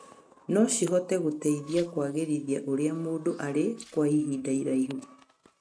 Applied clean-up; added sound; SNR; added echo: neural mask model RNNoise.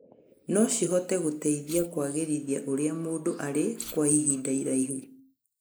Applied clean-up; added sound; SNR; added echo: neural mask model Resemble Enhance denoiser.